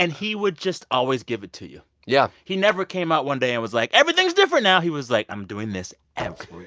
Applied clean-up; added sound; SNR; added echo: none; none; none; none.